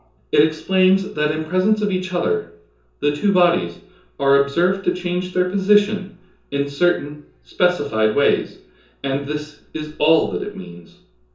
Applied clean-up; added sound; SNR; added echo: none; none; none; reverberation time 0.6 s.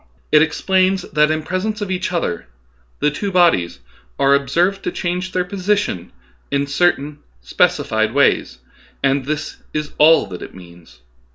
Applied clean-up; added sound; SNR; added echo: none; none; none; none.